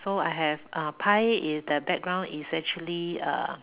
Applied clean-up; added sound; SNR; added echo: none; none; none; none.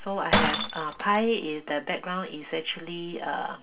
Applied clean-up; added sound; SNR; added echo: none; Shatter; 3 dB; reverberation time 0.2 s.